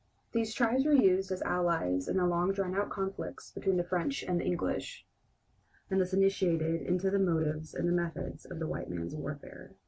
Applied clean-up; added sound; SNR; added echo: none; none; none; none.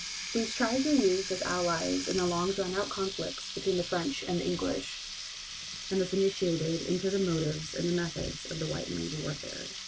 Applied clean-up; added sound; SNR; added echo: none; Water tap, faucet; 8 dB; none.